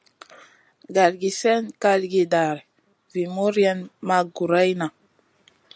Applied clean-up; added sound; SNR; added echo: none; none; none; none.